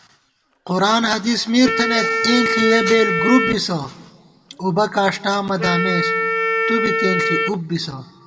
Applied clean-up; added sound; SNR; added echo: none; Wind instrument, woodwind instrument; 2 dB; reverberation time 1.3 s.